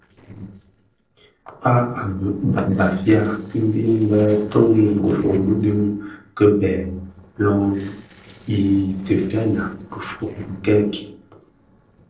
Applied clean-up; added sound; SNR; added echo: neural separator model SepFormer DNS4.